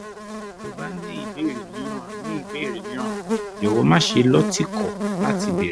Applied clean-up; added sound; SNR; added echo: none; Buzz; 4 dB; none.